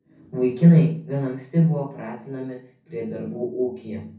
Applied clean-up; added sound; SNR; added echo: none; none; none; reverberation time 0.6 s.